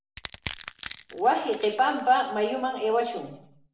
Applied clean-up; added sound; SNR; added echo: none; Crushing; 18 dB; reverberation time 0.7 s.